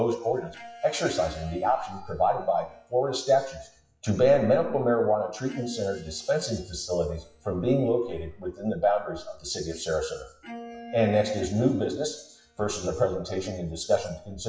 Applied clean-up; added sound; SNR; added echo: classical method WPE with log-MMSE.